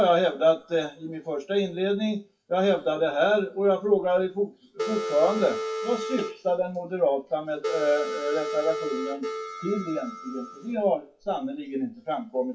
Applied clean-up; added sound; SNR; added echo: classical method WPE with log-MMSE.